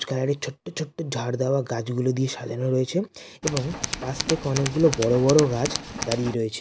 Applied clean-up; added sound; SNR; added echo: none; Tools; 7 dB; none.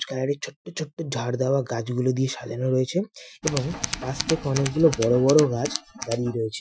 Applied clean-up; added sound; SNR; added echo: classical method Wiener filter.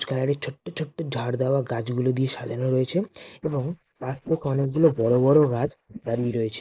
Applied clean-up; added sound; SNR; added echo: neural mask model Resemble Enhance denoiser.